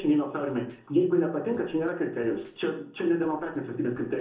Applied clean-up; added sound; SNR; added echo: neural separator model SepFormer DNS4.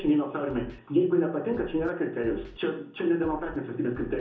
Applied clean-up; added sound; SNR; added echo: none; Scratching (performance technique); 19 dB; reverberation time 0.6 s.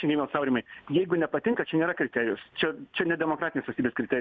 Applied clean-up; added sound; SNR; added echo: none; none; none; none.